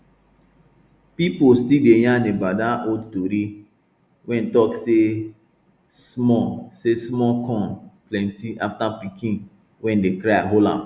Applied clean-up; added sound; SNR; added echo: none; none; none; none.